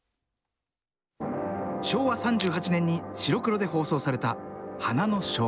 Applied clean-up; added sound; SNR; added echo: none; Crushing; 6 dB; none.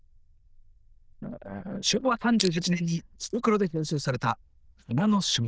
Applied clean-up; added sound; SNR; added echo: neural diffusion model UNIVERSE++.